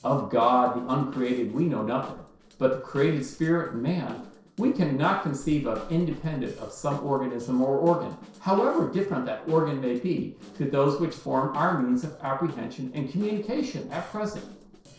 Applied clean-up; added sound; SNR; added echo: neural separator model SepFormer DNS4.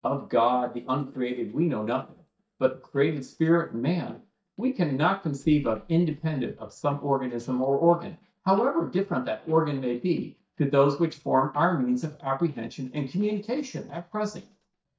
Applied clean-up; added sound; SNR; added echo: neural mask model DeepFilterNet 3.